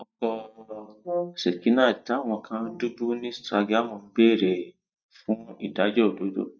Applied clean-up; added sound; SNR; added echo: neural mask model DeepFilterNet 3.